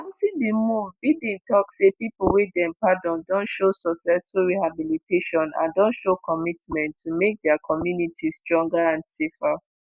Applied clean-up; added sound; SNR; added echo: none; none; none; none.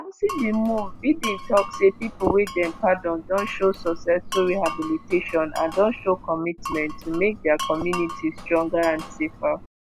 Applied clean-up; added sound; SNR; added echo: none; Glass; 11 dB; none.